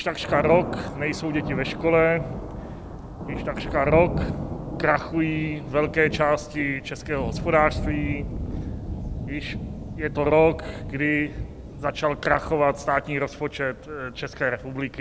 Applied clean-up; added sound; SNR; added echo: none; Thunder; 7 dB; none.